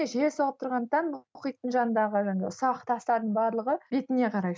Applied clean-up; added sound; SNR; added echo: none; none; none; none.